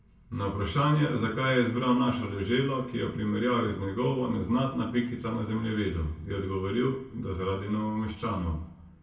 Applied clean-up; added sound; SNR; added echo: none; none; none; reverberation time 0.2 s.